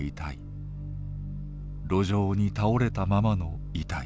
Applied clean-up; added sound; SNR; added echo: none; none; none; none.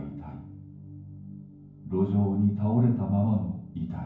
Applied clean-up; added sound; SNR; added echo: none; none; none; reverberation time 0.9 s.